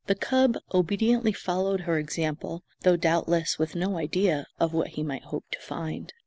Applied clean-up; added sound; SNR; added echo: none; none; none; none.